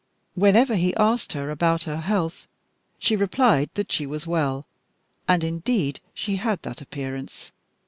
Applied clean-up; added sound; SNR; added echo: none; none; none; none.